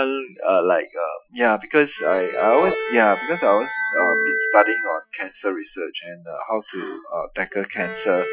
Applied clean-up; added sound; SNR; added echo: classical method Wiener filter.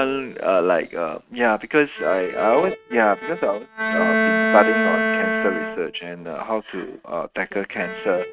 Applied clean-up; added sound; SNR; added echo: neural mask model RNNoise.